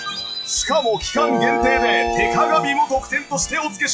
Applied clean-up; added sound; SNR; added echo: classical method log-MMSE.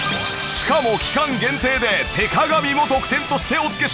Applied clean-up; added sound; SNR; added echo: none; none; none; none.